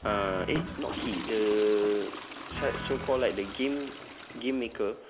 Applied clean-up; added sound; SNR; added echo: none; Guitar + Toilet flush / Water; 8 dB; none.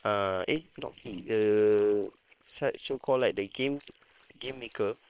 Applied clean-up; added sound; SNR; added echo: neural separator model SepFormer WHAM!.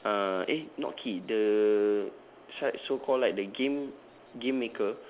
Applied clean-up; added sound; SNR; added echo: none; none; none; none.